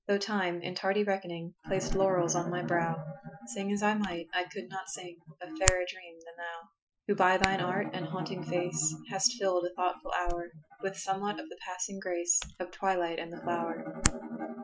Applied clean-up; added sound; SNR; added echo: classical method Wiener filter.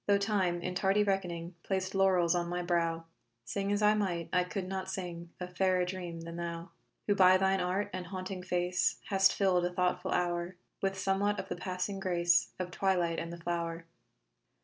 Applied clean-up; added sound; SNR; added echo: none; none; none; none.